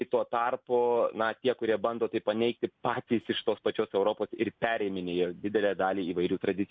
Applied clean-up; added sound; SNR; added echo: none; none; none; none.